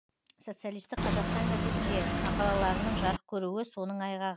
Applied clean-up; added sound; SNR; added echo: none; Boat, Water vehicle; -4 dB; none.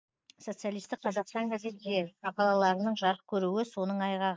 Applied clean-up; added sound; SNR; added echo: neural mask model Resemble Enhance denoiser.